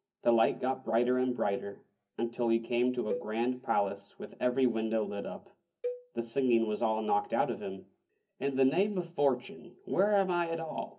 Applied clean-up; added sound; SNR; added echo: none; Cowbell; 13 dB; reverberation time 0.3 s.